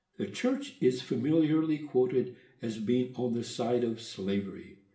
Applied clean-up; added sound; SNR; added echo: none; none; none; reverberation time 0.5 s.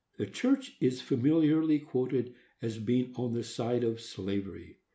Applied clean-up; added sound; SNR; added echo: none; none; none; none.